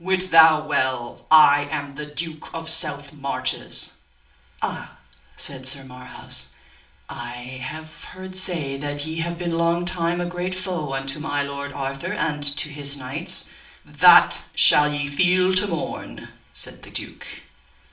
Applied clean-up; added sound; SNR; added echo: none; none; none; reverberation time 0.4 s.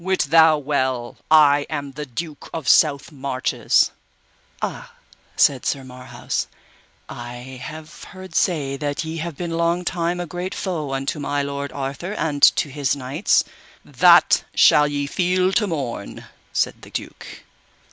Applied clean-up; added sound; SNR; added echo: none; none; none; none.